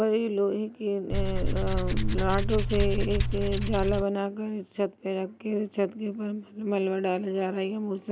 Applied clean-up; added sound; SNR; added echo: none; Tools; -3 dB; none.